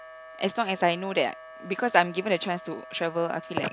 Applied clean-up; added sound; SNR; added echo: none; Wind instrument, woodwind instrument; 17 dB; none.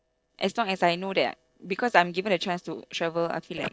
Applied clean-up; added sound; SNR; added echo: neural separator model SepFormer DNS4.